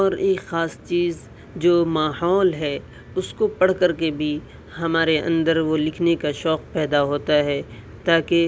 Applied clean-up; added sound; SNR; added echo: none; none; none; none.